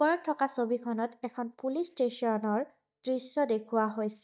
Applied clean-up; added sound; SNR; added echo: neural mask model DeepFilterNet 3.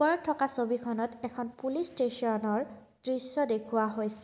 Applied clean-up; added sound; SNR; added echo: none; none; none; none.